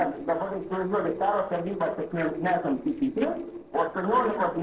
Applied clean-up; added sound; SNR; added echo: neural separator model SepFormer DNS4.